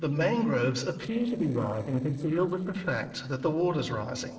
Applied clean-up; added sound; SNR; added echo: neural separator model SepFormer DNS4.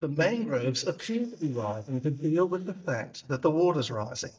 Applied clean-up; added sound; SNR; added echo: neural mask model DeepFilterNet 3.